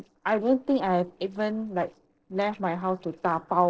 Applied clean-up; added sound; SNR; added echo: neural separator model SepFormer DNS4.